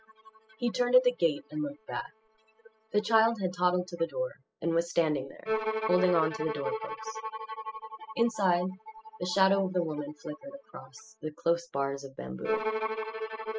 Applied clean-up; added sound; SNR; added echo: classical method spectral subtraction.